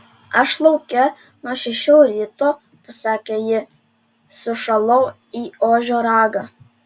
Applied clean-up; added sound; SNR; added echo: none; none; none; none.